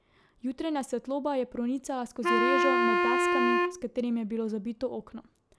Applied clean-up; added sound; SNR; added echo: none; Wind instrument, woodwind instrument; -5 dB; none.